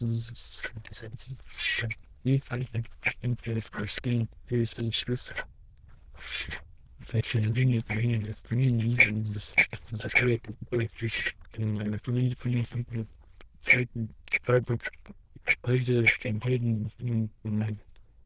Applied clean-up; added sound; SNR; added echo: neural diffusion model UNIVERSE++.